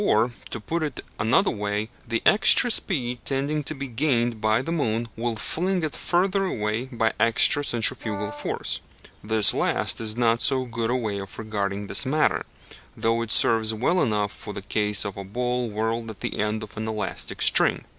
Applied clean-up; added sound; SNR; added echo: none; Brass instrument; 13 dB; none.